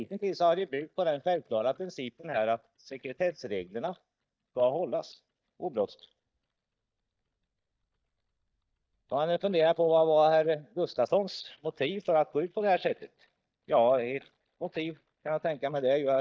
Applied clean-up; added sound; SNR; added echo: neural mask model DeepFilterNet 3.